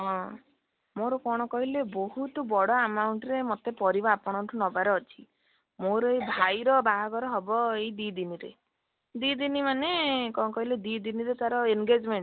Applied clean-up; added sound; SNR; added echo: none; none; none; none.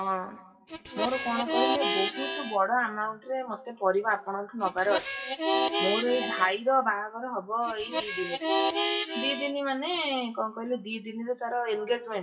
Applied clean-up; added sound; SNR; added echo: classical method WPE with log-MMSE.